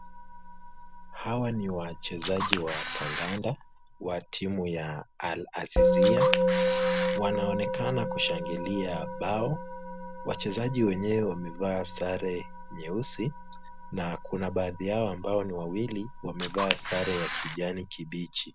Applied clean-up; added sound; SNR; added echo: none; Musical instrument + Camera; -1 dB; none.